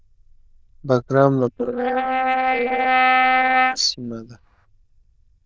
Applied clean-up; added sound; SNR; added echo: neural diffusion model UNIVERSE++.